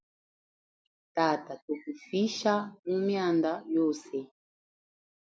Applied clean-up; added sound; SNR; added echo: none; none; none; none.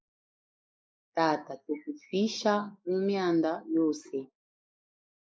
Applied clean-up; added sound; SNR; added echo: neural mask model Resemble Enhance denoiser.